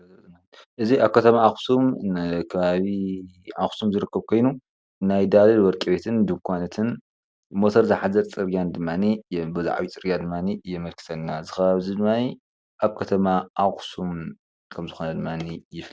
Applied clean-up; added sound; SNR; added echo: none; none; none; none.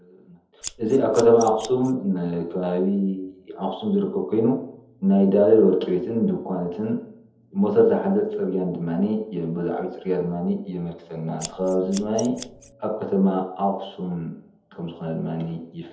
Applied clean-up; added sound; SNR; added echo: none; Scissors; 16 dB; reverberation time 0.7 s.